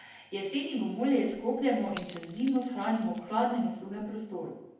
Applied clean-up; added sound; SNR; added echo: none; Shatter / Crushing; 18 dB; reverberation time 0.8 s.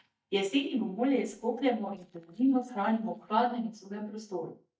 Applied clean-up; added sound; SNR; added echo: neural mask model DeepFilterNet 3.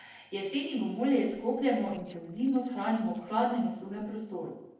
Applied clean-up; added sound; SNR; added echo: neural separator model SepFormer DNS4.